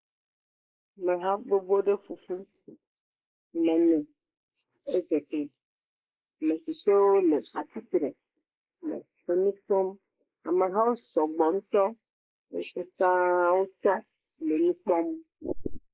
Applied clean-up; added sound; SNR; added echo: neural mask model Resemble Enhance denoiser.